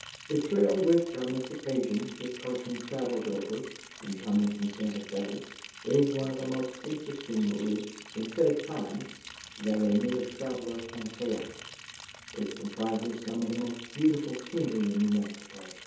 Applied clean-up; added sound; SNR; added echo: none; Liquid; 16 dB; reverberation time 0.7 s.